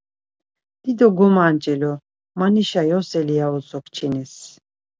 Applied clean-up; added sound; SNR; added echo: none; none; none; none.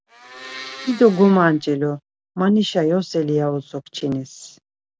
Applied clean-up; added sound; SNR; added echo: none; Domestic sounds, home sounds; 17 dB; none.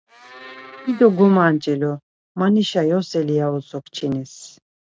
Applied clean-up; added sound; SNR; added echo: neural mask model RNNoise.